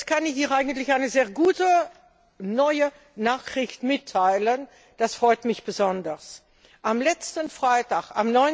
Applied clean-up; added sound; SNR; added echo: none; none; none; none.